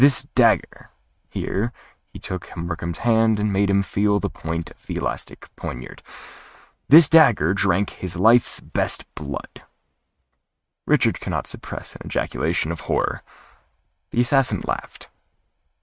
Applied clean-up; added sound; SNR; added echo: neural mask model RNNoise.